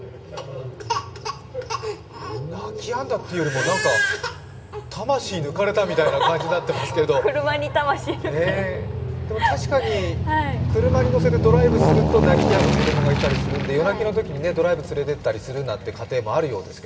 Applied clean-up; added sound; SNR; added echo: none; Aircraft; 2 dB; reverberation time 1.7 s.